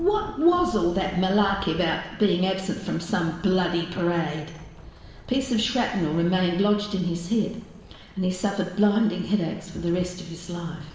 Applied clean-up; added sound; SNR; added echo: none; Rain / Thunderstorm; 19 dB; reverberation time 1.3 s.